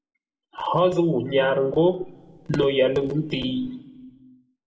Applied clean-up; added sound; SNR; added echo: none; Raindrop / Drip; 18 dB; reverberation time 0.6 s.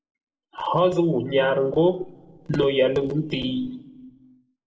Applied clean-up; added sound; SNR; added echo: neural separator model SepFormer DNS4.